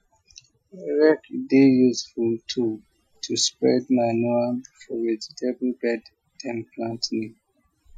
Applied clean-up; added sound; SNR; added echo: classical method Wiener filter.